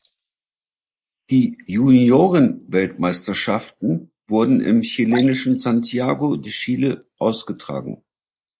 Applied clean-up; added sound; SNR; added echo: neural mask model Resemble Enhance denoiser.